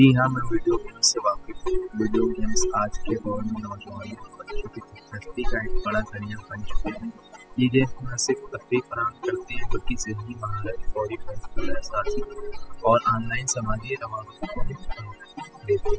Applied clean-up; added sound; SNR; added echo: classical method spectral subtraction.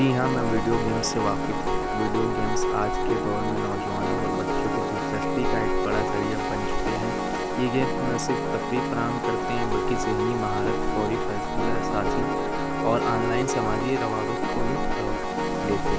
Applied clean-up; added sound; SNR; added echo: none; Wind + Piano; -4 dB; none.